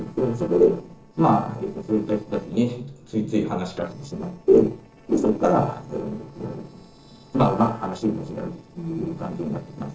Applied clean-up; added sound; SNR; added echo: neural separator model SepFormer DNS4.